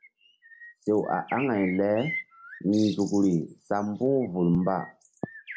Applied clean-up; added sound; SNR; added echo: none; Bird; 16 dB; none.